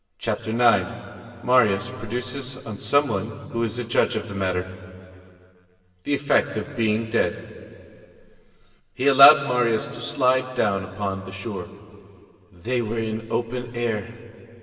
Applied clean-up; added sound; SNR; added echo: none; none; none; reverberation time 2.5 s.